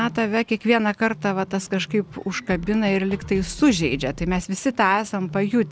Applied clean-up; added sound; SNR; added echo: none; Drum kit + Bird; 16 dB; none.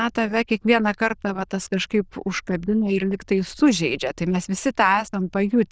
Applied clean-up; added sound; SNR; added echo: neural diffusion model UNIVERSE++.